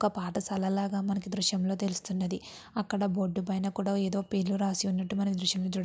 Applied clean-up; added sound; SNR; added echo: none; none; none; none.